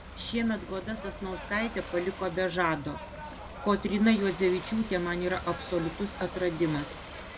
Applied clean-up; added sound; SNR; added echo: none; Ocean / Boat, Water vehicle; 11 dB; none.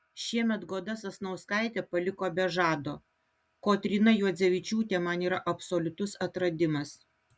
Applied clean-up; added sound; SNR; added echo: none; none; none; none.